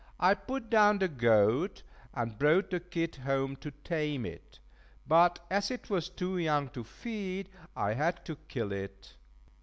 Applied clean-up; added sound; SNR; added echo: none; none; none; none.